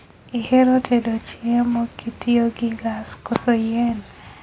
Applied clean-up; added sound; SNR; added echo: none; none; none; none.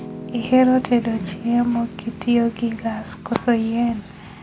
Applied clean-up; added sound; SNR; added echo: none; Piano + Whoosh, swoosh, swish; 14 dB; none.